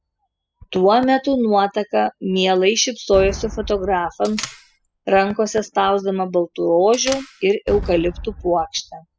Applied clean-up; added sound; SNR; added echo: classical method spectral subtraction.